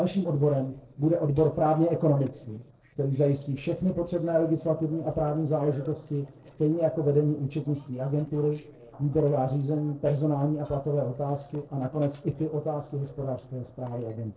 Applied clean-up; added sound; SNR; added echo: neural separator model SepFormer DNS4.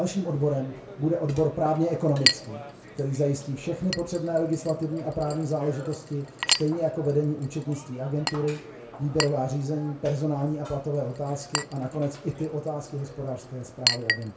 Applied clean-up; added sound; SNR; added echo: none; Chink, clink; 6 dB; reverberation time 0.3 s.